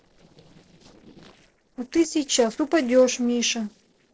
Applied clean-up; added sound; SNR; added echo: neural separator model SepFormer DNS4.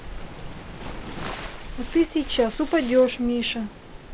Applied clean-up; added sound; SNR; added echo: none; Waves, surf; 10 dB; none.